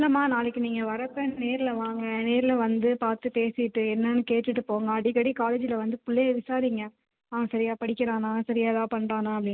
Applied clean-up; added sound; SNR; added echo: none; none; none; none.